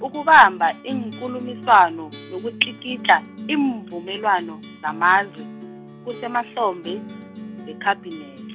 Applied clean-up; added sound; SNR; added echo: none; Acoustic guitar; 15 dB; none.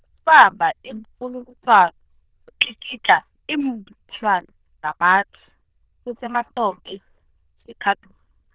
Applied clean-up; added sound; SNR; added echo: neural diffusion model UNIVERSE++.